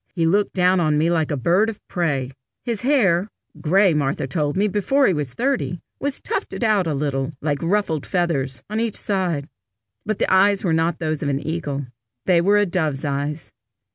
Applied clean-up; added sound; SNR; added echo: none; none; none; none.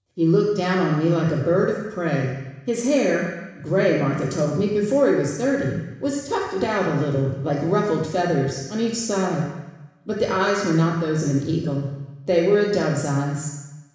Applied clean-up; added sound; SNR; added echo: none; none; none; reverberation time 1.0 s.